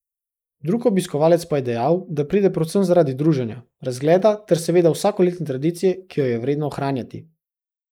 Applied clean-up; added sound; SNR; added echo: neural mask model Resemble Enhance denoiser.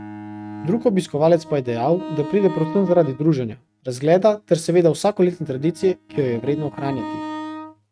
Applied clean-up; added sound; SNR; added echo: neural mask model RNNoise.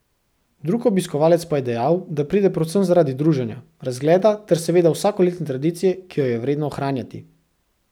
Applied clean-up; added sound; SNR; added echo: none; none; none; none.